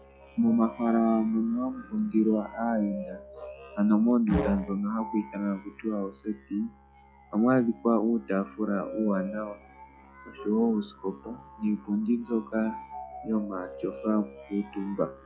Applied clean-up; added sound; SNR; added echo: classical method log-MMSE.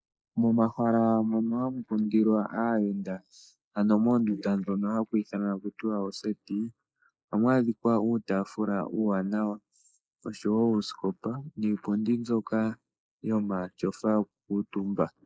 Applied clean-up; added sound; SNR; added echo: neural mask model Resemble Enhance denoiser.